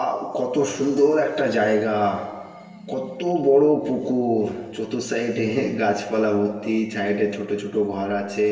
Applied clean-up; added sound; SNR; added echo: none; none; none; reverberation time 1.3 s.